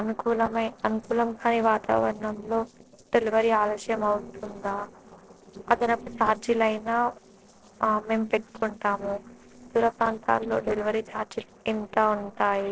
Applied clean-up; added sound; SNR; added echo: neural separator model SepFormer DNS4.